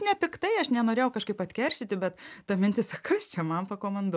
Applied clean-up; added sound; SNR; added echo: none; none; none; none.